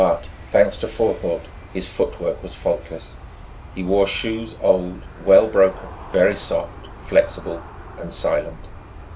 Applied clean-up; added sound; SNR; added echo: none; Aircraft; 15 dB; none.